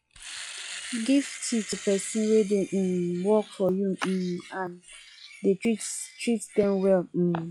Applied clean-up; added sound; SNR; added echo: classical method log-MMSE.